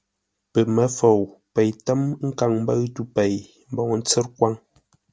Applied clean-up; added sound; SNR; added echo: none; none; none; none.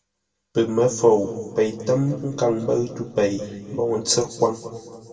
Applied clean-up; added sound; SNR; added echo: none; none; none; reverberation time 2.1 s.